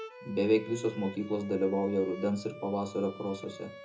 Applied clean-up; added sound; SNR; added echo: none; Bowed string instrument; 16 dB; reverberation time 0.2 s.